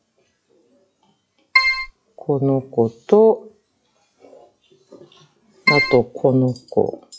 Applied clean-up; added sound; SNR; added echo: classical method log-MMSE.